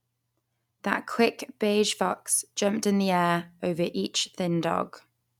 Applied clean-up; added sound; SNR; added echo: none; none; none; none.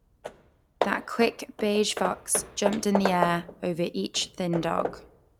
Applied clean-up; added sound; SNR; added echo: none; Hammer / Wood; 6 dB; none.